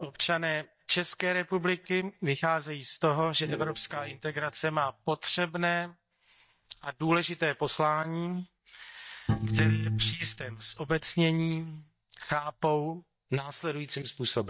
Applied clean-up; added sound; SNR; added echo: neural mask model DeepFilterNet 3.